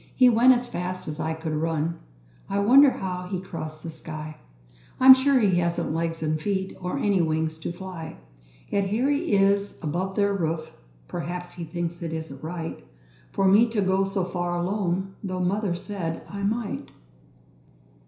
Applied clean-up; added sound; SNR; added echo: none; none; none; reverberation time 0.5 s.